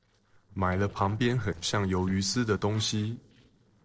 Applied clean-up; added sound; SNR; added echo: neural separator model SepFormer DNS4.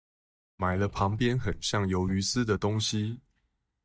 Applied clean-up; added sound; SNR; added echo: neural mask model DeepFilterNet 3.